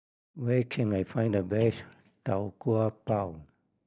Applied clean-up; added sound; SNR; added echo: neural mask model DeepFilterNet 3.